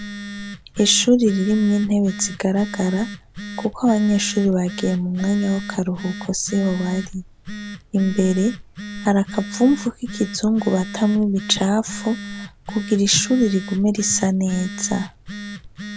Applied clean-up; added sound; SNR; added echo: none; Telephone; 12 dB; none.